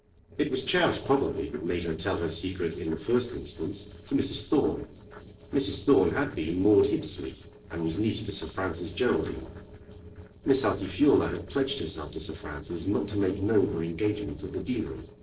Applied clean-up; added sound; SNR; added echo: neural separator model SepFormer DNS4.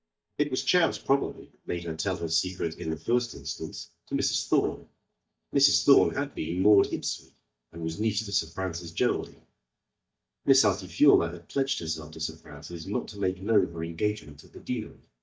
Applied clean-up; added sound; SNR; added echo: neural mask model DeepFilterNet 3.